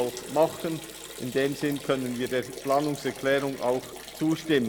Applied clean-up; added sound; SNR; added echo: none; Liquid; 14 dB; none.